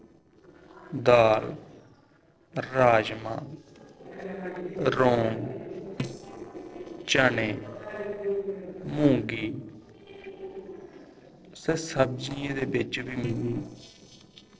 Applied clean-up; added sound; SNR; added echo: neural separator model SepFormer DNS4.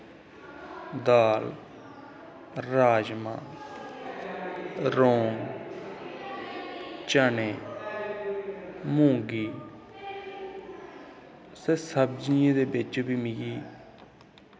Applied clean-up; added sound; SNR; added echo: none; none; none; none.